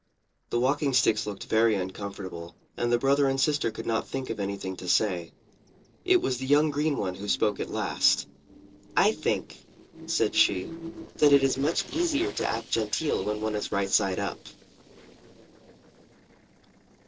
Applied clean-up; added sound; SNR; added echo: neural separator model SepFormer DNS4.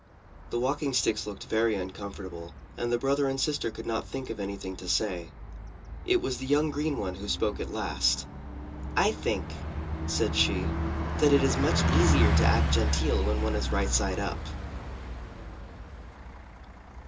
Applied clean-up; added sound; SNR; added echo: none; Bus; 1 dB; reverberation time 0.2 s.